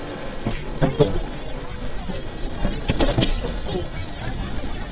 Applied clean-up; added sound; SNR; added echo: neural mask model DeepFilterNet 3.